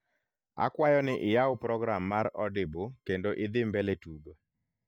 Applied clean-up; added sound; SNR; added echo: neural mask model DeepFilterNet 3.